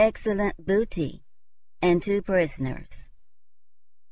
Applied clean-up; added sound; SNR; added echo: none; none; none; none.